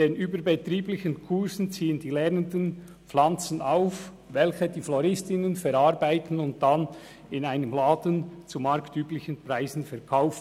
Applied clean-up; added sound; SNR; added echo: none; none; none; none.